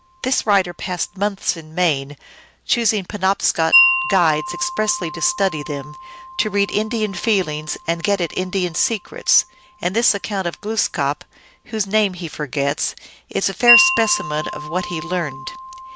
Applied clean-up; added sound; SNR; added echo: none; Wind chime; 5 dB; none.